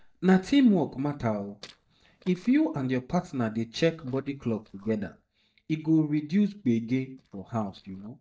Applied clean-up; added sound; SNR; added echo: neural mask model DeepFilterNet 3.